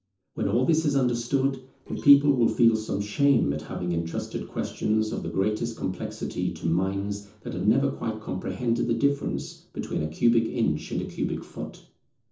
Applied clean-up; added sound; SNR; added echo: neural separator model SepFormer DNS4.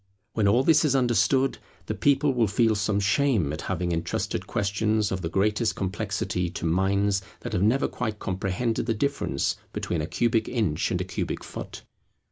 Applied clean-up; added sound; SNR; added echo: none; none; none; none.